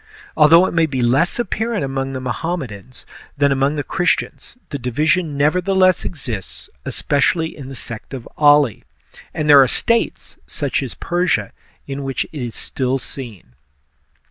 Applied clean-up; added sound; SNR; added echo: none; none; none; none.